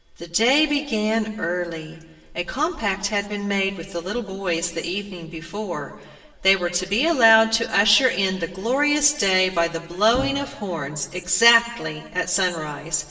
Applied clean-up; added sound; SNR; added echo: none; Bowed string instrument; 12 dB; reverberation time 1.3 s.